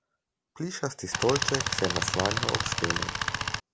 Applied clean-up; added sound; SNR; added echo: none; Tools; -3 dB; none.